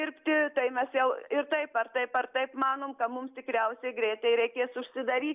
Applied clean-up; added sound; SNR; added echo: none; none; none; none.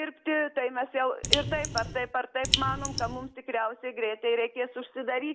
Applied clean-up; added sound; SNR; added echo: none; Raindrop; 1 dB; none.